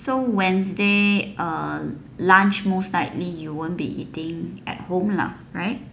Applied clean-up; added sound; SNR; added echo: none; none; none; none.